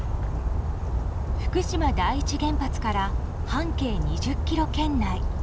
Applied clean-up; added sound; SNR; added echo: none; Bird vocalization, bird call, bird song; -4 dB; none.